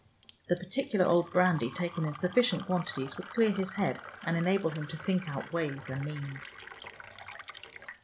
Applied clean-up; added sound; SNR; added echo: none; Fill (with liquid); 15 dB; none.